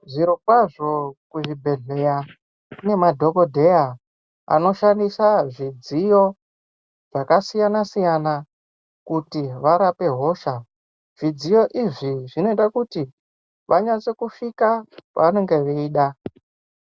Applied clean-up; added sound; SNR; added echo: none; none; none; none.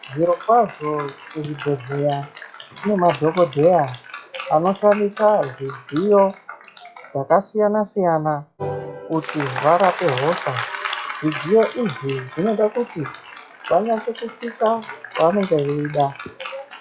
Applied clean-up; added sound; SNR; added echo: classical method log-MMSE.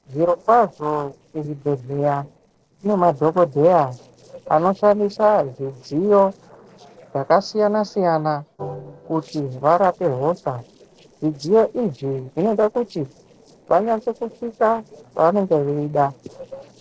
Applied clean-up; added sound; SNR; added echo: neural separator model SepFormer DNS4.